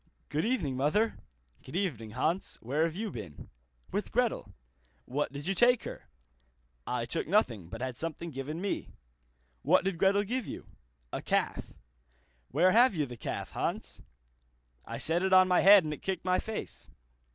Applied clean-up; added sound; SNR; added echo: none; none; none; none.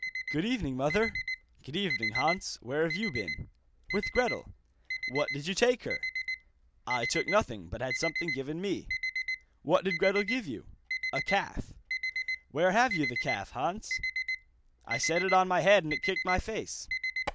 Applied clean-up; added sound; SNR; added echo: none; Alarm; 5 dB; none.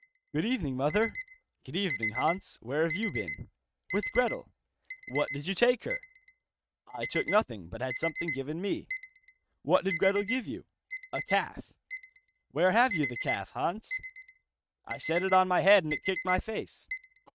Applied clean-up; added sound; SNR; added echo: neural mask model RNNoise.